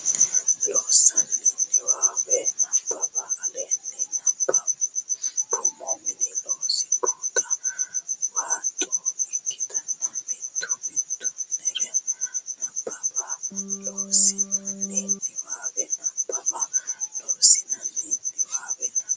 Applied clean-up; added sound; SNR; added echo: none; Organ; 13 dB; none.